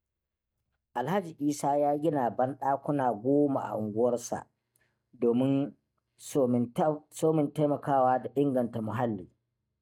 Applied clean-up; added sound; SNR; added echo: neural mask model DeepFilterNet 3.